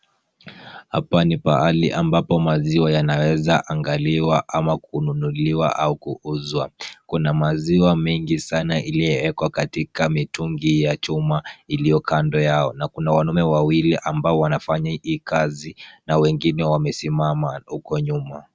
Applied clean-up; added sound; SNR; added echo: none; none; none; none.